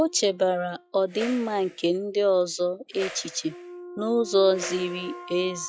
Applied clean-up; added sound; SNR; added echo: classical method log-MMSE.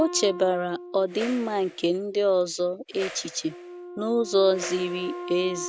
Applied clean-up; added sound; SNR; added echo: none; Wind instrument, woodwind instrument + Whoosh, swoosh, swish; 12 dB; none.